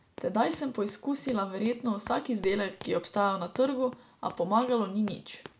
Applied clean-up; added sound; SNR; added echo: none; Run; 20 dB; none.